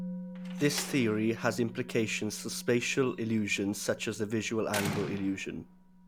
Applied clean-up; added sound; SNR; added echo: none; Slam + Musical instrument; 10 dB; none.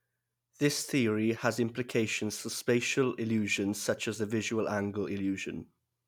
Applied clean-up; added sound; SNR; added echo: none; none; none; none.